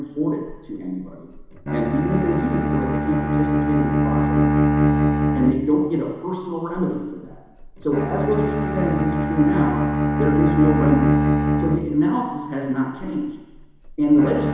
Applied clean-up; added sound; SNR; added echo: none; Bowed string instrument; -2 dB; reverberation time 1.0 s.